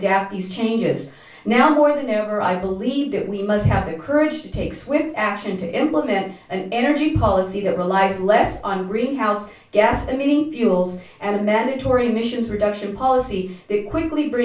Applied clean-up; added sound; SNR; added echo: none; none; none; reverberation time 0.3 s.